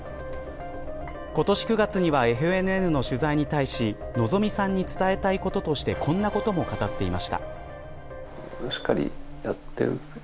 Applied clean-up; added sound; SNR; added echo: none; Buzz; 13 dB; none.